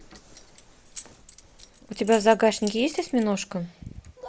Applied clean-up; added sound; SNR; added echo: none; Keys jangling; 20 dB; none.